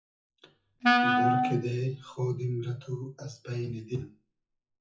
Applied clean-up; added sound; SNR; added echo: classical method WPE with log-MMSE.